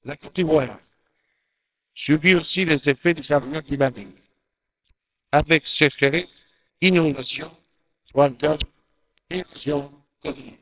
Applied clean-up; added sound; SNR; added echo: neural separator model SepFormer WHAMR!.